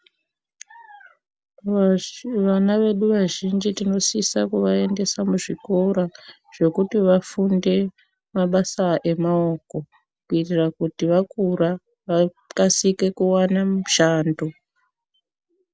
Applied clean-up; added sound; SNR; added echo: none; none; none; none.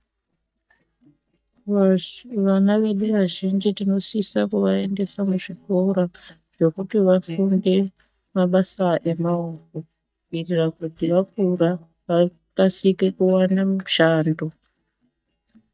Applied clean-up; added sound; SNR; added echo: neural mask model DeepFilterNet 3.